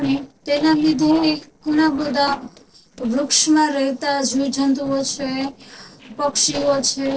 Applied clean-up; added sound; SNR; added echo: neural separator model SepFormer DNS4.